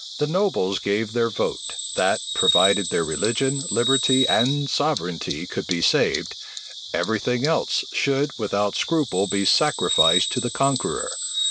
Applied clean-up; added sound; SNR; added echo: none; Bird vocalization, bird call, bird song; 4 dB; none.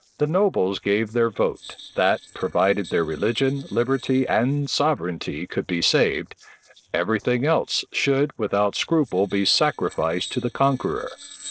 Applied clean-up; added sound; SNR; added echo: neural separator model SepFormer DNS4.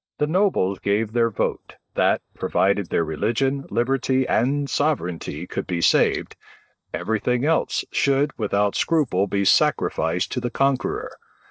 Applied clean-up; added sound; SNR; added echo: neural mask model DeepFilterNet 3.